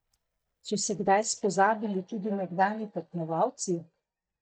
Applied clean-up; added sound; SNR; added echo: neural mask model DeepFilterNet 3.